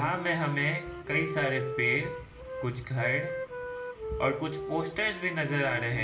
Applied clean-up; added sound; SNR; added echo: none; Wind instrument, woodwind instrument; 7 dB; reverberation time 1.4 s.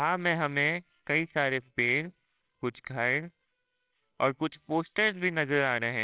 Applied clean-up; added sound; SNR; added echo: neural separator model SepFormer WHAMR!.